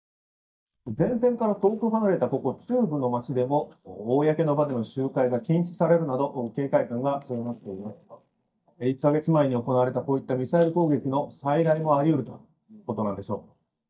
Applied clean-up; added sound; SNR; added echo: neural mask model DeepFilterNet 3.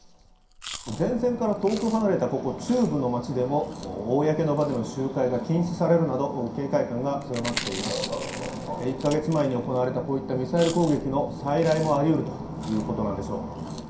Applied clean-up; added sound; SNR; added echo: none; Chewing, mastication; 17 dB; reverberation time 0.5 s.